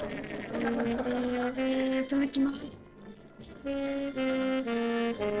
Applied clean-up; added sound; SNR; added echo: neural separator model SepFormer DNS4.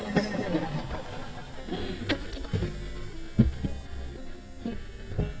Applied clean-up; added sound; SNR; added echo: neural mask model DeepFilterNet 3.